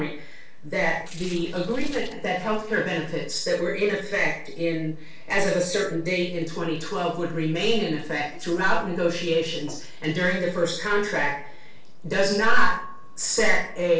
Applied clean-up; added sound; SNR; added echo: neural separator model SepFormer DNS4.